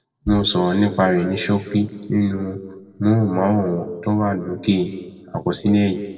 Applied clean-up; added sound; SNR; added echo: neural separator model SepFormer DNS4.